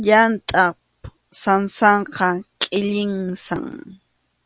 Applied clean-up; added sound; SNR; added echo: none; none; none; none.